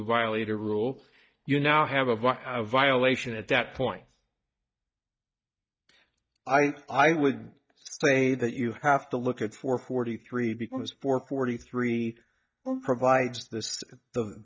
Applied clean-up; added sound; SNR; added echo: neural mask model DeepFilterNet 3.